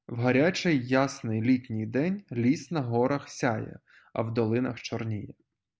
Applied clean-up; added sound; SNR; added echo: none; none; none; none.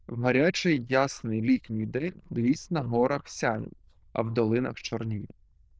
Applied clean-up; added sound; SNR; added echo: neural diffusion model UNIVERSE++.